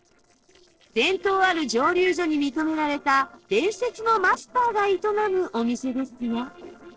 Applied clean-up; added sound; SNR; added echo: neural separator model SepFormer DNS4.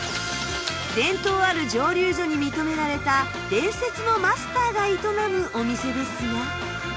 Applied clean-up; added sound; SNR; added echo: none; none; none; none.